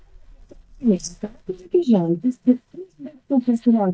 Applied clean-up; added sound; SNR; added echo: neural mask model DeepFilterNet 3.